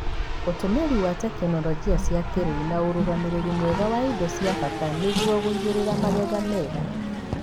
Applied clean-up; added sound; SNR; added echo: none; Race car, auto racing; 2 dB; none.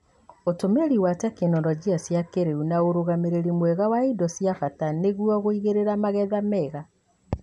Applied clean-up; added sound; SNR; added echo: none; none; none; none.